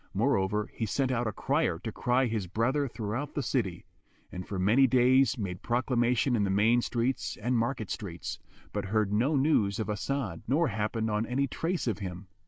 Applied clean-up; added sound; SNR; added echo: none; none; none; none.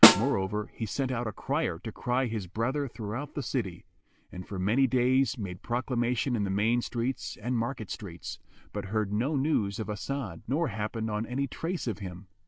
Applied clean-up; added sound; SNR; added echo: none; Snare drum; -5 dB; none.